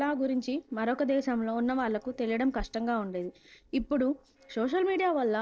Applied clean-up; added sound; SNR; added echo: neural separator model SepFormer DNS4.